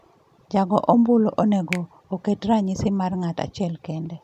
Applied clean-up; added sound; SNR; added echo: none; Finger snapping; 19 dB; none.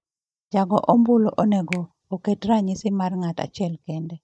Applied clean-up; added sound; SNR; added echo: neural mask model DeepFilterNet 3.